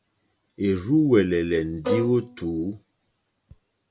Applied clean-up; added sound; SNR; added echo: none; Bowed string instrument; 6 dB; none.